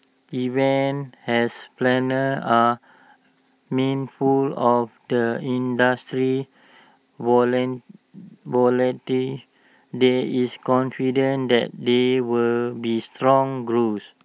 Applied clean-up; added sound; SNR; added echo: none; none; none; none.